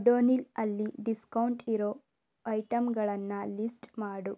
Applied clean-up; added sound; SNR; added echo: none; none; none; none.